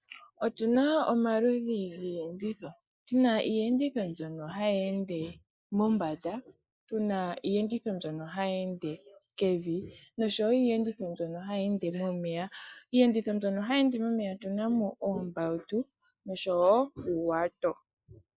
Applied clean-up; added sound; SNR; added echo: neural mask model Resemble Enhance denoiser.